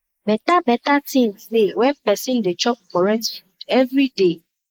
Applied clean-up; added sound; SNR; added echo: neural mask model Resemble Enhance denoiser.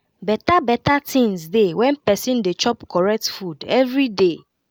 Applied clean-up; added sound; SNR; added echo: none; none; none; none.